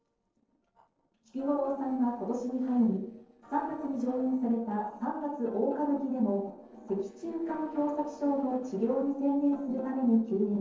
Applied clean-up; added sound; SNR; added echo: neural separator model SepFormer DNS4.